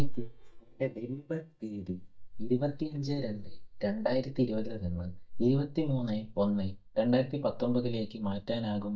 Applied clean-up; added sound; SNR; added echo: neural mask model DeepFilterNet 3.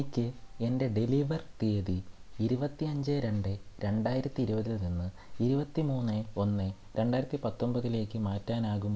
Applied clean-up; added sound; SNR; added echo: none; none; none; none.